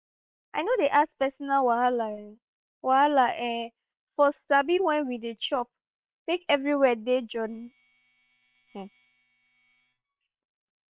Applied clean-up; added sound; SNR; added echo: neural separator model SepFormer WHAM!.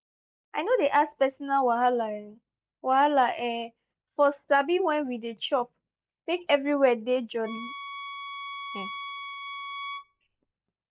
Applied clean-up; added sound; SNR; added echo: none; Bowed string instrument; 10 dB; none.